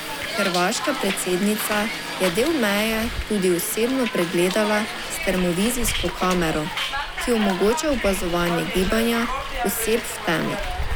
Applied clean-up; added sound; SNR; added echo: none; Hiss; 5 dB; none.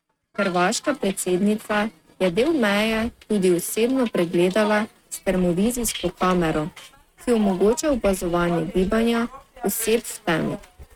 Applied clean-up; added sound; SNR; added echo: neural mask model RNNoise.